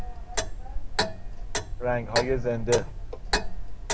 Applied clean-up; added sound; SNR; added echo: none; Clock; -2 dB; none.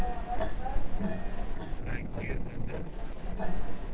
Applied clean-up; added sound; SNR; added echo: neural separator model SepFormer DNS4.